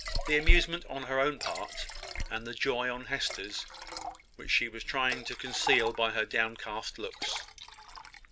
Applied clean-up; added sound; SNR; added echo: none; Liquid; 12 dB; none.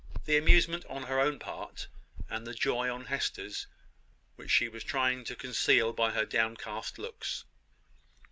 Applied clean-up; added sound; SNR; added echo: none; none; none; none.